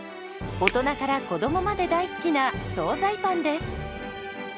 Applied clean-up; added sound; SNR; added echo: none; Finger snapping; 11 dB; none.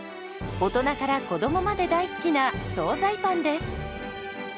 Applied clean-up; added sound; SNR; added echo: none; none; none; none.